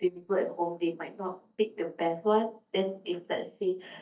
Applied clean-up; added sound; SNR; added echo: neural mask model DeepFilterNet 3.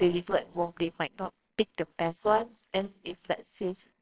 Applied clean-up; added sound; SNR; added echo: neural separator model SepFormer WHAMR!.